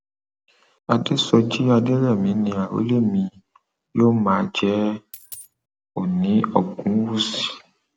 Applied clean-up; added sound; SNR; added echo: none; Coin (dropping); 19 dB; none.